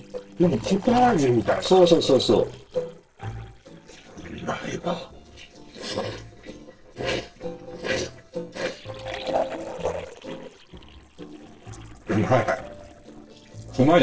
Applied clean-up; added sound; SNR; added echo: neural separator model SepFormer DNS4.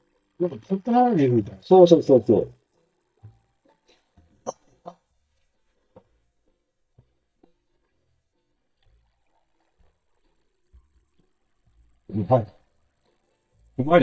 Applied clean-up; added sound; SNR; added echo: neural mask model DeepFilterNet 3.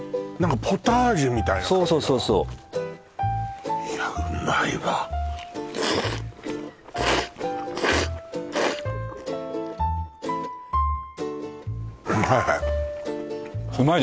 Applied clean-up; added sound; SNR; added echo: none; none; none; none.